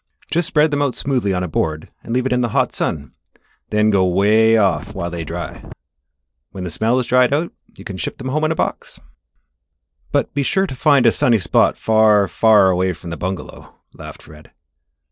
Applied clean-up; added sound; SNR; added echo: neural separator model SepFormer DNS4.